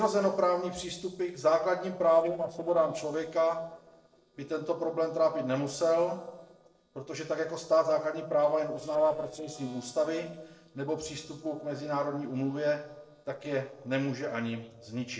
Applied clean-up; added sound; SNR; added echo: neural separator model SepFormer DNS4.